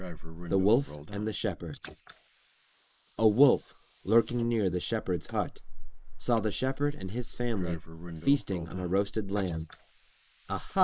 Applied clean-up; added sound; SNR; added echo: neural mask model Resemble Enhance denoiser.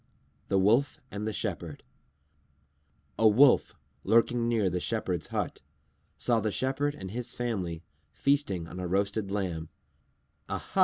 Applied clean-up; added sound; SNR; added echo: none; none; none; none.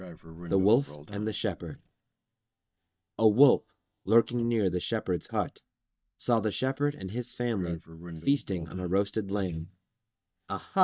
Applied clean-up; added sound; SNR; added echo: neural mask model DeepFilterNet 3.